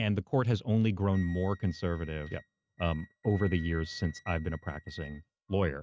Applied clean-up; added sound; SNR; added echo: neural mask model RNNoise.